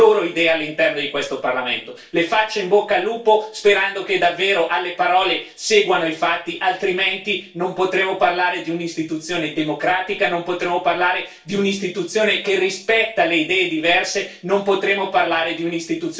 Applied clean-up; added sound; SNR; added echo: none; none; none; reverberation time 0.3 s.